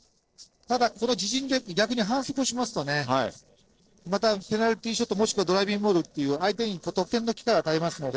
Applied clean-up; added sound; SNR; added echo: neural separator model SepFormer DNS4.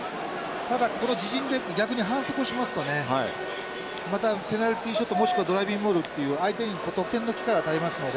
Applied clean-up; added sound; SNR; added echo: none; Bowed string instrument; 15 dB; none.